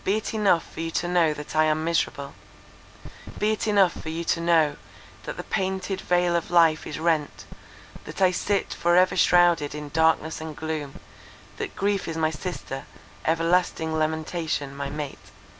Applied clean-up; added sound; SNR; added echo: none; none; none; none.